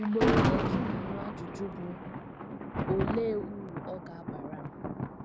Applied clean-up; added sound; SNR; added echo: none; Thunder; -3 dB; none.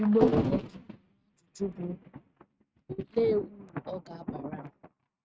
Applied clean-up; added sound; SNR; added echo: neural mask model RNNoise.